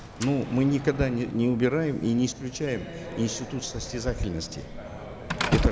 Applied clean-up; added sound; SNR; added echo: none; Slam; 8 dB; none.